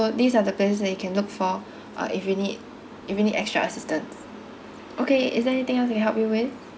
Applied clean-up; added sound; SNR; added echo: none; none; none; none.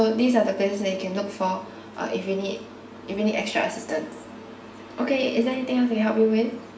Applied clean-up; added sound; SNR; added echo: none; none; none; reverberation time 0.6 s.